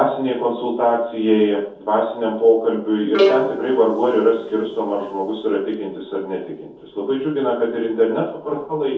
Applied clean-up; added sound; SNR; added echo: neural separator model SepFormer DNS4.